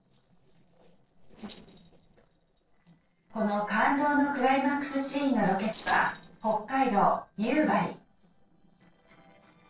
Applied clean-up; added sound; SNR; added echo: neural separator model SepFormer DNS4.